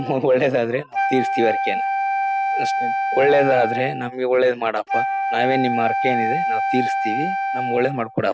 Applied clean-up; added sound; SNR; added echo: none; Wind instrument, woodwind instrument; 1 dB; none.